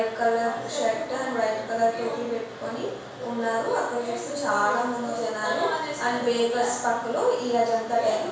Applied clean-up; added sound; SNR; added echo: none; none; none; reverberation time 0.7 s.